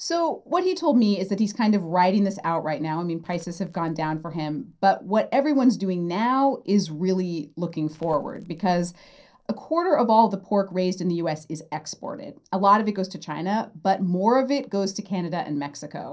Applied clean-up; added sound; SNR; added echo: neural separator model SepFormer DNS4.